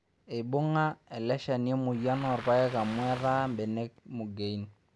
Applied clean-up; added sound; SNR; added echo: none; Waves, surf; 14 dB; none.